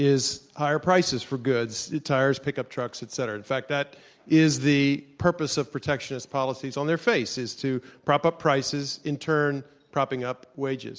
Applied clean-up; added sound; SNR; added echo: none; none; none; none.